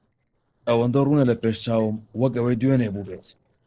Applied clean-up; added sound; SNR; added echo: neural separator model SepFormer DNS4.